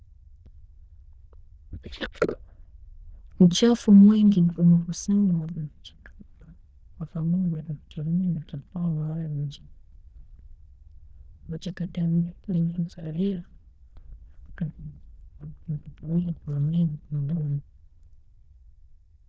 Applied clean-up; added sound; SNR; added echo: neural diffusion model UNIVERSE++.